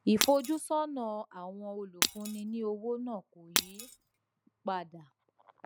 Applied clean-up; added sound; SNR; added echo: none; Shatter; 0 dB; none.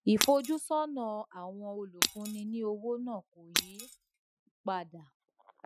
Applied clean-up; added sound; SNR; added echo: classical method Wiener filter.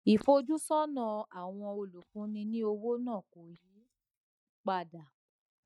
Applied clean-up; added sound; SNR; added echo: neural mask model DeepFilterNet 3.